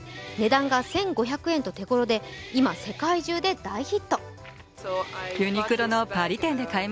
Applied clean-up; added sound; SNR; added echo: none; Guitar; 19 dB; none.